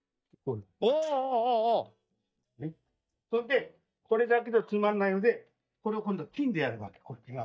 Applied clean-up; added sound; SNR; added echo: neural mask model DeepFilterNet 3.